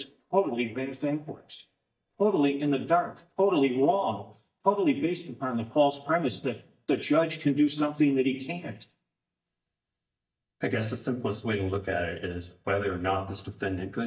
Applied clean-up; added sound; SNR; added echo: neural mask model DeepFilterNet 3.